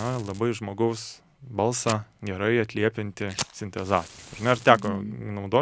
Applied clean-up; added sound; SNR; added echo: none; Fire; 17 dB; none.